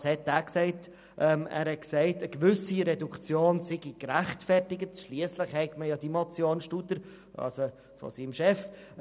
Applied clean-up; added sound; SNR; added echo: none; none; none; none.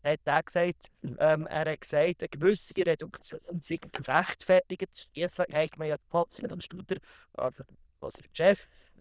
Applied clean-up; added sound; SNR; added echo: neural diffusion model UNIVERSE++.